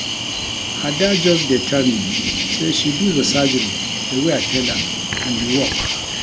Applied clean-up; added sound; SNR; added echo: none; Cricket; 1 dB; none.